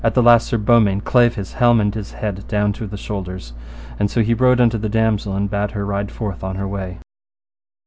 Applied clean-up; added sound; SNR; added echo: none; none; none; none.